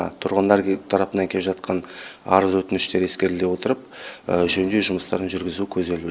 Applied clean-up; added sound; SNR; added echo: none; none; none; none.